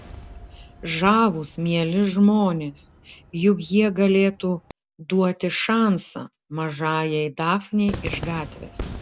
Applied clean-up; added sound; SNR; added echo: none; Cheering / Fireworks; 18 dB; none.